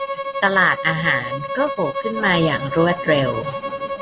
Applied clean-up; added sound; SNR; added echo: none; Bowed string instrument; 6 dB; none.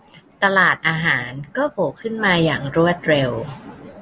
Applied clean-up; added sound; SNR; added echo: none; none; none; none.